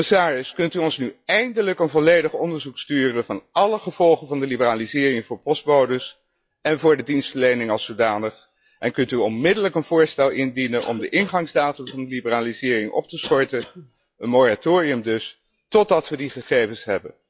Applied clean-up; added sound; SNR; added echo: classical method log-MMSE.